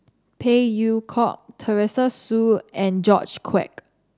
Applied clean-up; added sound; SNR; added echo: none; none; none; none.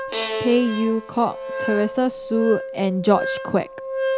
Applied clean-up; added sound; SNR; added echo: none; Wind instrument, woodwind instrument + Bowed string instrument; 6 dB; none.